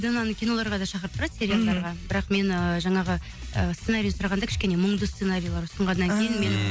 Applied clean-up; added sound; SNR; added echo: none; none; none; none.